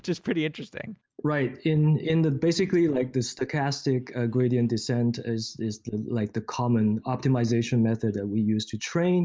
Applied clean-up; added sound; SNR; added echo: none; none; none; none.